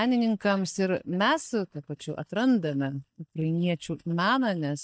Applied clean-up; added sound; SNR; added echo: neural mask model DeepFilterNet 3.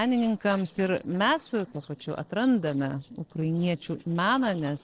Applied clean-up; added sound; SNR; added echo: neural separator model SepFormer DNS4.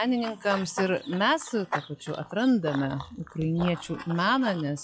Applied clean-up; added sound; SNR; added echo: classical method log-MMSE.